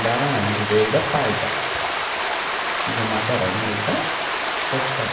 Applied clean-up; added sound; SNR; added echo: none; Stream; -2 dB; reverberation time 1.1 s.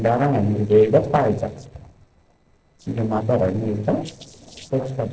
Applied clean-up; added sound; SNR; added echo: neural separator model SepFormer DNS4.